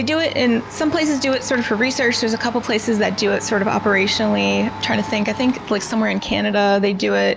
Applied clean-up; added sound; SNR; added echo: none; Domestic sounds, home sounds; 13 dB; none.